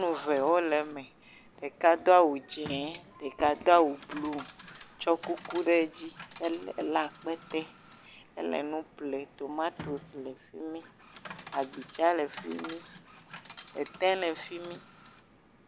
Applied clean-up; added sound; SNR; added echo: none; Coin (dropping) / Chatter; 18 dB; none.